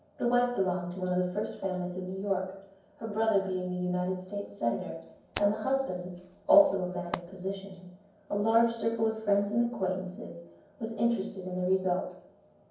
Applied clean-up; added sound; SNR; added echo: none; Hands; 15 dB; reverberation time 0.9 s.